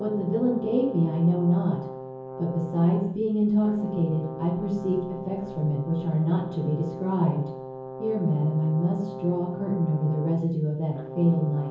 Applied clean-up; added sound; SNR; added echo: none; Brass instrument; 13 dB; reverberation time 0.7 s.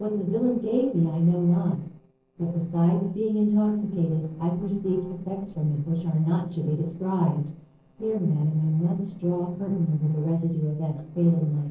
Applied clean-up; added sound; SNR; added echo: neural separator model SepFormer DNS4.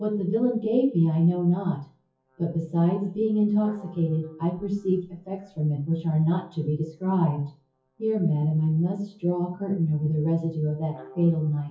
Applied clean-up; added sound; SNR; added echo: classical method WPE with log-MMSE.